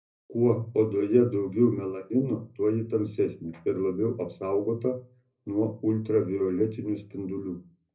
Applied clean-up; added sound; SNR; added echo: none; none; none; reverberation time 0.4 s.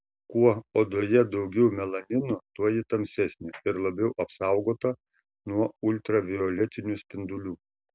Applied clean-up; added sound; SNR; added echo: none; none; none; none.